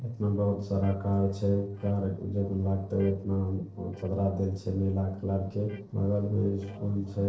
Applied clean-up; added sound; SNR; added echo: neural separator model SepFormer DNS4.